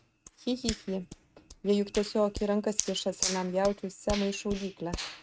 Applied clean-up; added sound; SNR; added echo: neural mask model RNNoise.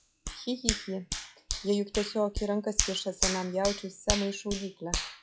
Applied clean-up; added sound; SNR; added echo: classical method log-MMSE.